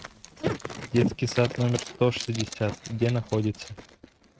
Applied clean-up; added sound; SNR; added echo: neural mask model RNNoise.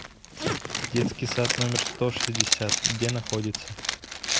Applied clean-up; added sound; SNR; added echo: none; Zipper (clothing); -1 dB; none.